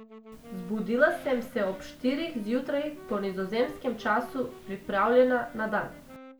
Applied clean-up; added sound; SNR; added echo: none; Wind instrument, woodwind instrument; 20 dB; none.